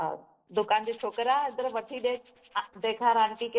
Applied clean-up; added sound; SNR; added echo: neural separator model SepFormer DNS4.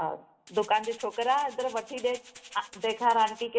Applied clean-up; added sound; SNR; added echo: none; Rattle (instrument); 20 dB; reverberation time 2.3 s.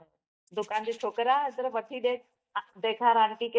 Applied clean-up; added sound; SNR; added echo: neural mask model DeepFilterNet 3.